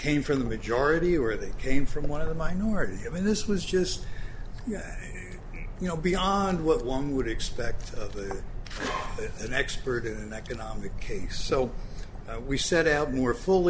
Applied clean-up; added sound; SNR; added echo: none; none; none; none.